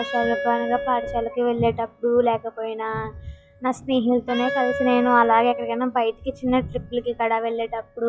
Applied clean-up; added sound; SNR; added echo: classical method log-MMSE.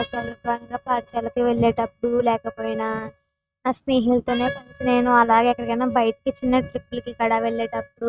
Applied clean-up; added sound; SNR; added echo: neural mask model RNNoise.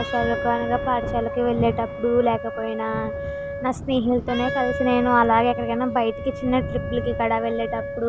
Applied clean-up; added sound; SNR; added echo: none; Wind instrument, woodwind instrument + Thunder; 6 dB; none.